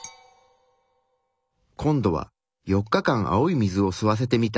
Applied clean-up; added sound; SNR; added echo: none; none; none; none.